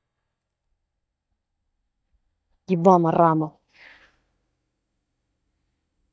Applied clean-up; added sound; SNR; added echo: neural mask model DeepFilterNet 3.